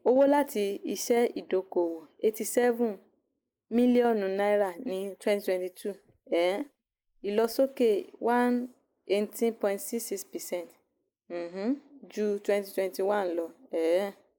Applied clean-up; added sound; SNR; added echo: neural mask model Resemble Enhance denoiser.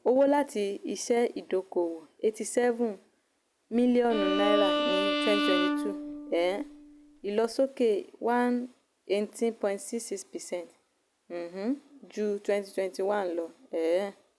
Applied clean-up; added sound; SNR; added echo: none; Bowed string instrument; 0 dB; none.